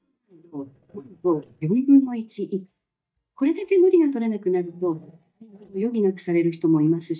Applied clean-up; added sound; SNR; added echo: neural mask model DeepFilterNet 3.